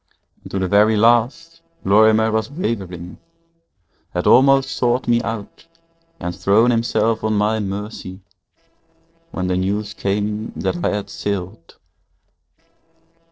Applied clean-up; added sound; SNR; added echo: neural separator model SepFormer DNS4.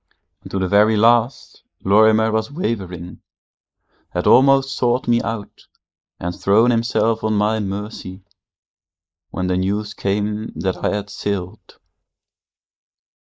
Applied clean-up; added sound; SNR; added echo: neural mask model Resemble Enhance denoiser.